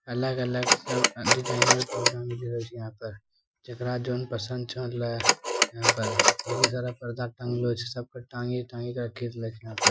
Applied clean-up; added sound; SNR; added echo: classical method Wiener filter.